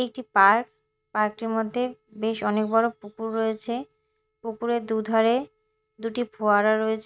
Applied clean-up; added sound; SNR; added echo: neural mask model RNNoise.